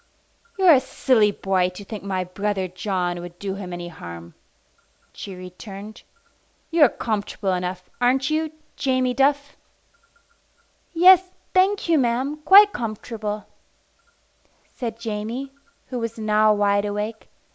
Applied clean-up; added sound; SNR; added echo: none; none; none; none.